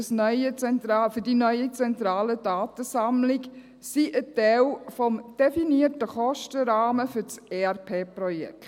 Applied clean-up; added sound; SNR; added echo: none; none; none; none.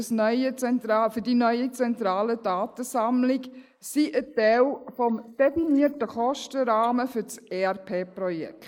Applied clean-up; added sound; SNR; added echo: neural mask model Resemble Enhance denoiser.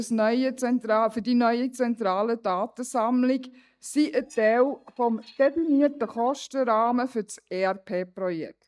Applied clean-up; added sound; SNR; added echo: neural mask model DeepFilterNet 3.